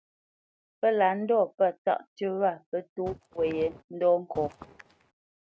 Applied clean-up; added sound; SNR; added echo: neural mask model RNNoise.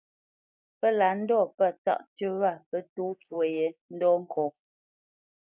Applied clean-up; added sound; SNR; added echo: neural mask model Resemble Enhance denoiser.